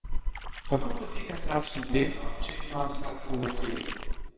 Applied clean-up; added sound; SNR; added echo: neural separator model SepFormer WHAMR!.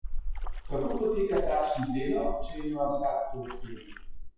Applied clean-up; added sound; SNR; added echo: classical method WPE with log-MMSE.